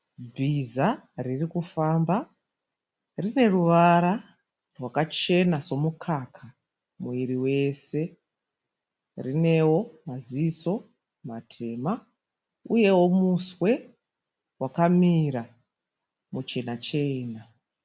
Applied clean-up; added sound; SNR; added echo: none; none; none; none.